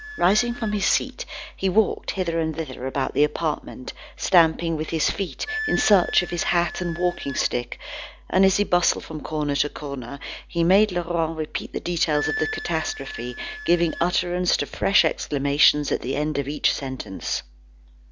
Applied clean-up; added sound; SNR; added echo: none; Wind instrument, woodwind instrument; 15 dB; none.